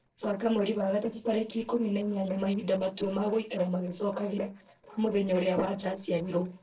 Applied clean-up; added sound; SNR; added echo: neural separator model SepFormer DNS4.